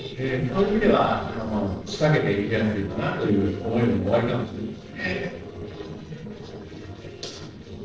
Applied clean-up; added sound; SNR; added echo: neural separator model SepFormer DNS4.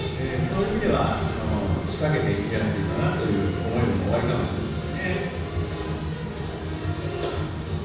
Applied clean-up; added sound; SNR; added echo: none; Subway, metro, underground; 17 dB; reverberation time 1.1 s.